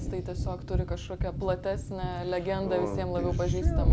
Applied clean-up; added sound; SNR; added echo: none; Thunder; -2 dB; none.